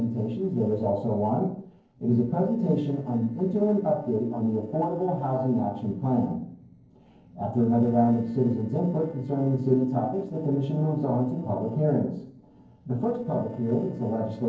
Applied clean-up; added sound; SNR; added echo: neural separator model SepFormer DNS4.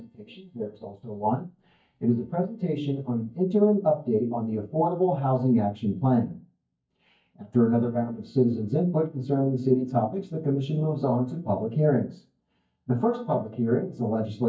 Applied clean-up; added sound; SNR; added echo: neural mask model DeepFilterNet 3.